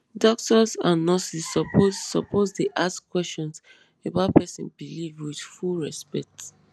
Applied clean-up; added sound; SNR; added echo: none; none; none; none.